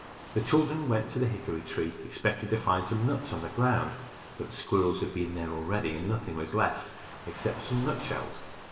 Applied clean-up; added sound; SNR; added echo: none; Waves, surf; 15 dB; reverberation time 1.3 s.